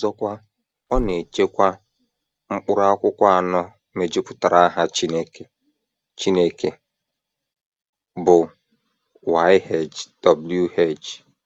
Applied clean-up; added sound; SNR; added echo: none; Bird; 13 dB; none.